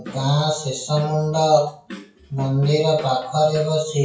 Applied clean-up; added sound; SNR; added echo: classical method WPE with log-MMSE.